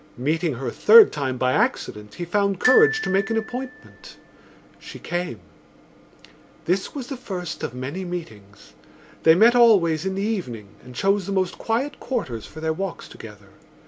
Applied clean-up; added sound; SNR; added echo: none; Glockenspiel; 7 dB; none.